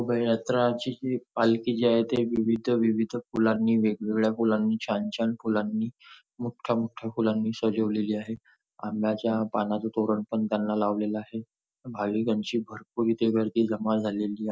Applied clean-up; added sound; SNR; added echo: none; none; none; none.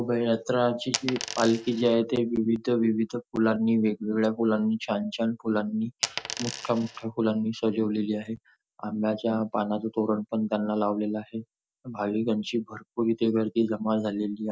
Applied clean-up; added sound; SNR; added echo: none; Coin (dropping); 8 dB; none.